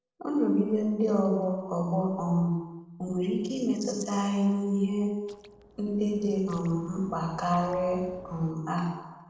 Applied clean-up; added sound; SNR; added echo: neural separator model SepFormer DNS4.